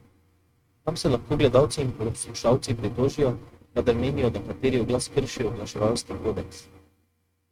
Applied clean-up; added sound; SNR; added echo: neural mask model RNNoise.